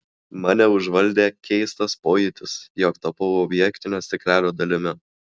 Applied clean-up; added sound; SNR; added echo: none; none; none; none.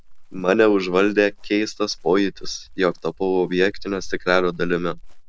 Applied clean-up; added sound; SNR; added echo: none; Chirp, tweet; 13 dB; none.